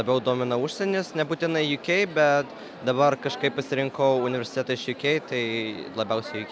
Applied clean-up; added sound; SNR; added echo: none; none; none; none.